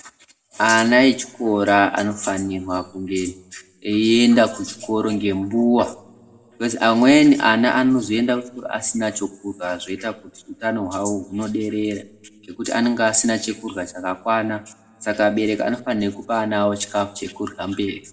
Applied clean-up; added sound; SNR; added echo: none; none; none; reverberation time 1.2 s.